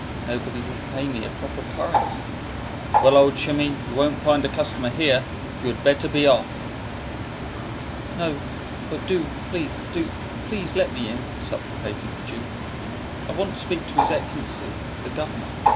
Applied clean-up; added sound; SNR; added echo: none; Bird; 3 dB; none.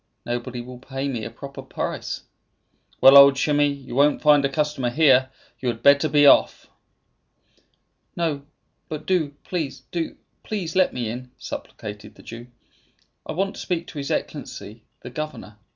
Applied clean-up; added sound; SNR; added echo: none; none; none; none.